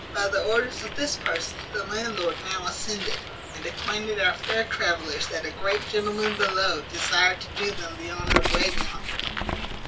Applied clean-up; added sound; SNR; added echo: none; Bird; 3 dB; reverberation time 0.2 s.